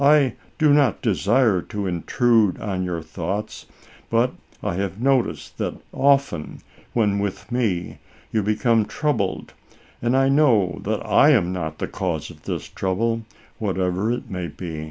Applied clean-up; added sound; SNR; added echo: none; none; none; none.